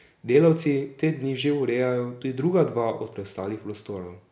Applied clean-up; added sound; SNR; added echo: none; none; none; none.